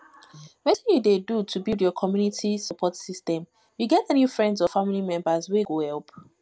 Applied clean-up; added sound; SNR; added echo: none; none; none; none.